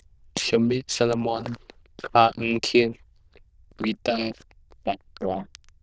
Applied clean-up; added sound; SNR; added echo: neural diffusion model UNIVERSE++.